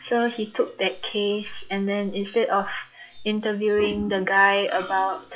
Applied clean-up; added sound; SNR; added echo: classical method log-MMSE.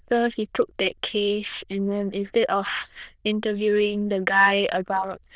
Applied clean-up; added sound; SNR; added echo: neural diffusion model UNIVERSE++.